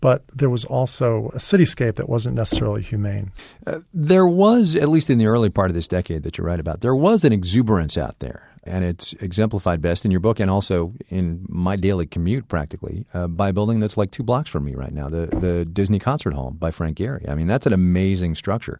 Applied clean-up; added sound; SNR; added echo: none; Knock; 15 dB; none.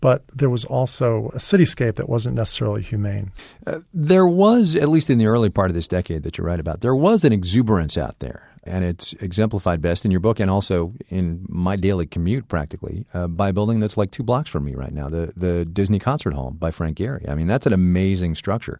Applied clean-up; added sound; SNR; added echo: none; none; none; none.